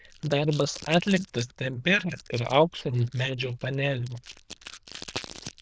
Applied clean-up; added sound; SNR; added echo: neural diffusion model UNIVERSE++.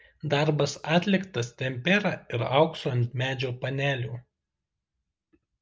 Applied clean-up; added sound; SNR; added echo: none; none; none; none.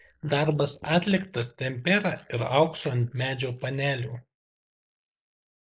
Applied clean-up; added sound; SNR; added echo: neural mask model Resemble Enhance denoiser.